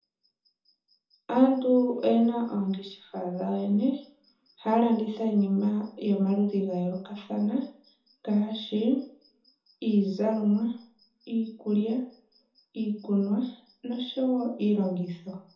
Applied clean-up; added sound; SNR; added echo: none; none; none; reverberation time 0.5 s.